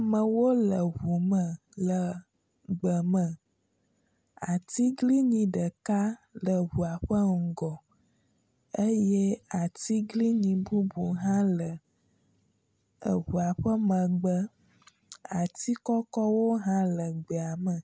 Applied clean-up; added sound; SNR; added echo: none; none; none; none.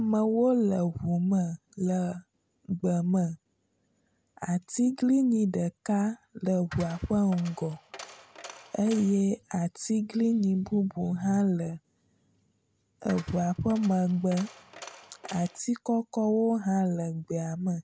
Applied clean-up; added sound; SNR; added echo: none; Coin (dropping); 18 dB; none.